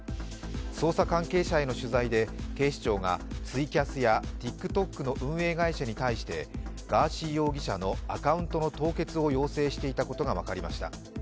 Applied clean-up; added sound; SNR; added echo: none; none; none; none.